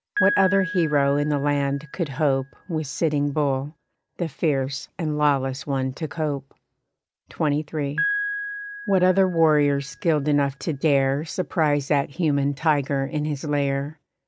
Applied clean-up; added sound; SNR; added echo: none; Piano; 12 dB; none.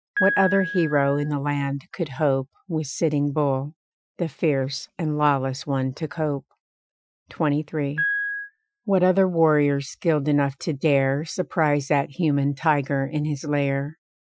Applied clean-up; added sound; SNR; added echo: classical method Wiener filter.